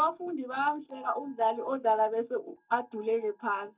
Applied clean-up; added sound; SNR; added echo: neural mask model DeepFilterNet 3.